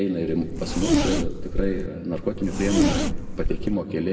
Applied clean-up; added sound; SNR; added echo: none; Zipper (clothing); -2 dB; reverberation time 1.7 s.